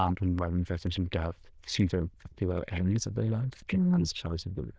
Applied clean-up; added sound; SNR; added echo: neural diffusion model UNIVERSE++.